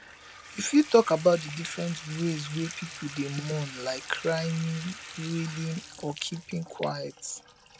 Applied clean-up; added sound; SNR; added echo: none; Bathtub (filling or washing) / Water tap, faucet; 14 dB; none.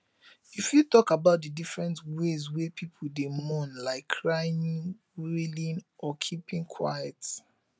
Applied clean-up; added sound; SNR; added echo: none; none; none; none.